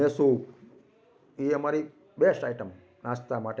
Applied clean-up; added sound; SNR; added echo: none; none; none; none.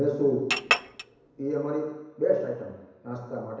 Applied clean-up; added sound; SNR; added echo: none; Chink, clink; 0 dB; reverberation time 1.0 s.